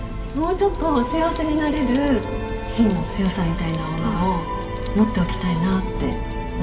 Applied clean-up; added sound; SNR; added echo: none; Fire; 8 dB; reverberation time 2.1 s.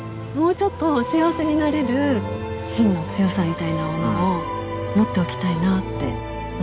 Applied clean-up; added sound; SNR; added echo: none; none; none; none.